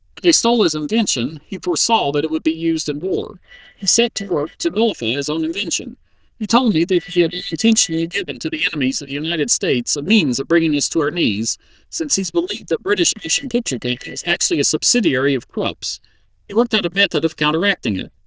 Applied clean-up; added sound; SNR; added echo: neural diffusion model UNIVERSE++.